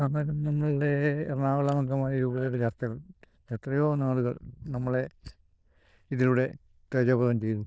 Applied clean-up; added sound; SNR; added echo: neural diffusion model UNIVERSE++.